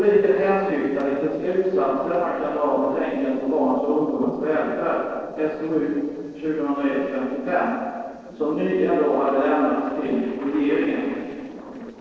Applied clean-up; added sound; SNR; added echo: neural separator model SepFormer DNS4.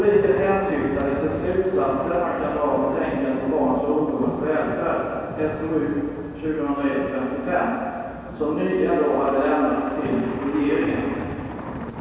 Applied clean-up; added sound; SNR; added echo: none; Thunder; 12 dB; reverberation time 2.2 s.